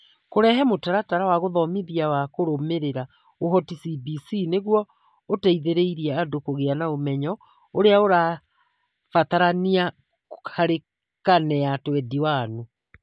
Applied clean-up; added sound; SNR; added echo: none; none; none; none.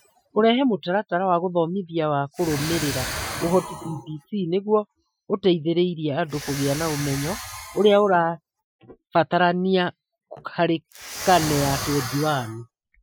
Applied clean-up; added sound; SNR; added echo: classical method Wiener filter.